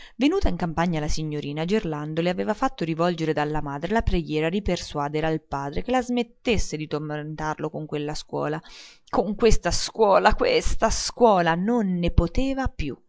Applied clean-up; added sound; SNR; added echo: none; none; none; none.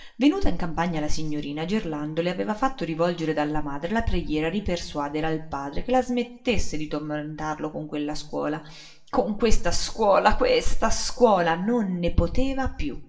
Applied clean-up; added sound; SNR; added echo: none; none; none; reverberation time 0.7 s.